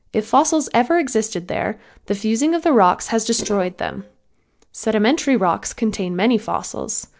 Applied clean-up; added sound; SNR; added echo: neural separator model SepFormer DNS4.